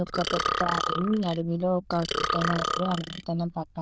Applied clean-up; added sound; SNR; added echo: neural diffusion model UNIVERSE++.